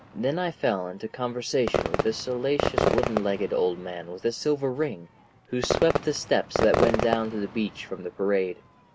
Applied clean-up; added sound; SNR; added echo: none; Fireworks; 3 dB; none.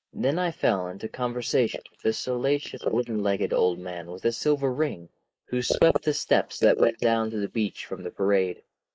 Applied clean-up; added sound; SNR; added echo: neural mask model Resemble Enhance denoiser.